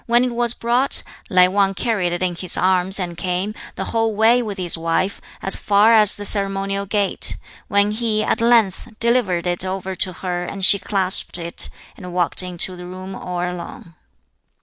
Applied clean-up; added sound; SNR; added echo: neural mask model Resemble Enhance denoiser.